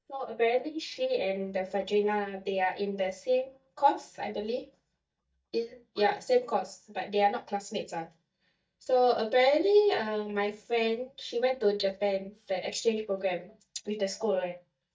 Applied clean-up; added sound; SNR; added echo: neural mask model DeepFilterNet 3.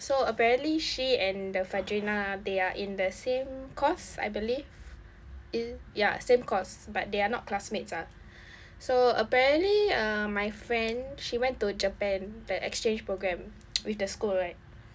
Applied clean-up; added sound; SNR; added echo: none; none; none; none.